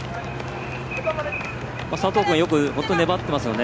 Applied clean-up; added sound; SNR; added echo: none; none; none; none.